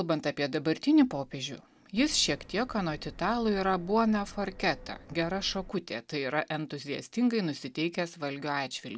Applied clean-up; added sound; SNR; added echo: none; Subway, metro, underground; 17 dB; none.